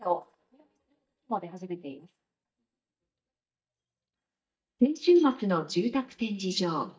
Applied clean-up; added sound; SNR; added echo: neural mask model DeepFilterNet 3.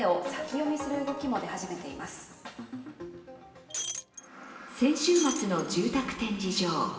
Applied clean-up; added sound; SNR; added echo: none; Shatter; 8 dB; reverberation time 1.2 s.